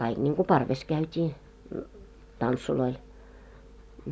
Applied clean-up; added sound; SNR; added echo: none; none; none; none.